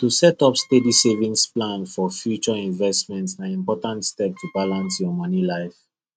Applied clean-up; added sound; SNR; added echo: neural mask model RNNoise.